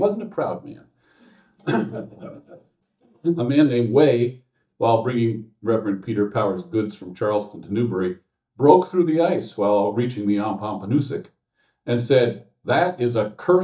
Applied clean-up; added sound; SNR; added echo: neural mask model DeepFilterNet 3.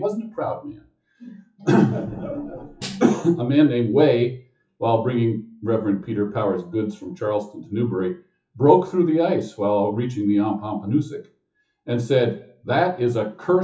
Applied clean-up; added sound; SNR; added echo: classical method WPE with log-MMSE.